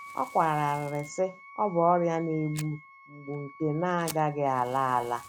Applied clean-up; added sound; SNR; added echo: none; Wind instrument, woodwind instrument + Fire; 18 dB; none.